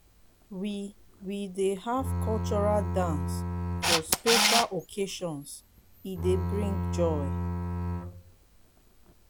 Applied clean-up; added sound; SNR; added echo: none; Bowed string instrument + Camera; -1 dB; none.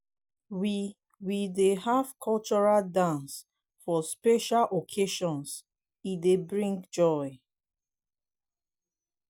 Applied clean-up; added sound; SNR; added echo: none; none; none; none.